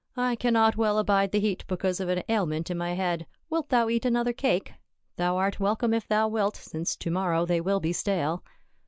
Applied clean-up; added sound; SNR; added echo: none; none; none; none.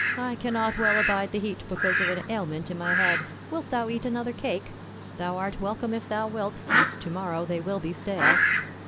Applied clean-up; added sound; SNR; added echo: none; Fowl; -1 dB; none.